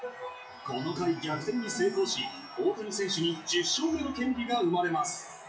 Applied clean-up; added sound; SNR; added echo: classical method WPE with log-MMSE.